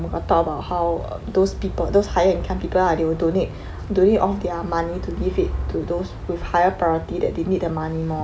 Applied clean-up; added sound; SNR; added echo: none; none; none; none.